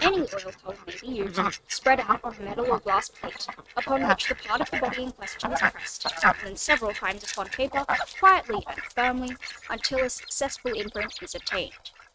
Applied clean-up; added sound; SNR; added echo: neural mask model RNNoise.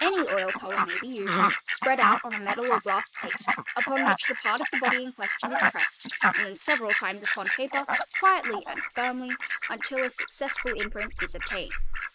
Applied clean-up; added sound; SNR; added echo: neural mask model Resemble Enhance denoiser.